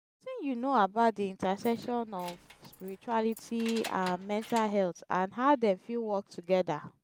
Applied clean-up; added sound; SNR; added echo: none; Keys jangling; 18 dB; none.